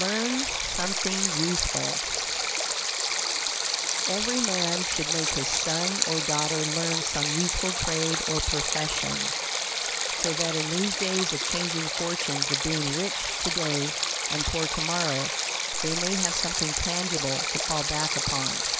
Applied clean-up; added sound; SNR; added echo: none; Stream; -4 dB; none.